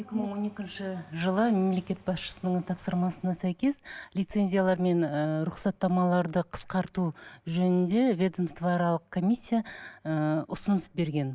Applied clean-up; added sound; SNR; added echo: none; none; none; none.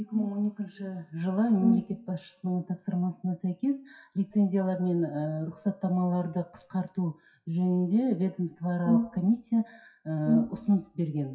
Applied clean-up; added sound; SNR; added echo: classical method WPE with log-MMSE.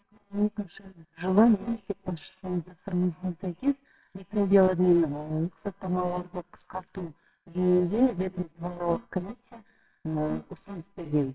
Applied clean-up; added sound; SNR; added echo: neural separator model SepFormer WHAMR!.